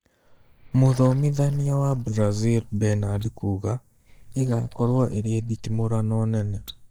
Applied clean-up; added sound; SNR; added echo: neural mask model DeepFilterNet 3.